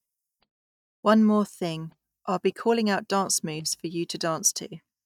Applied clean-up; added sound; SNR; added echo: neural mask model DeepFilterNet 3.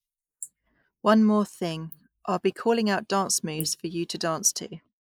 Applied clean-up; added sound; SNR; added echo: neural mask model Resemble Enhance denoiser.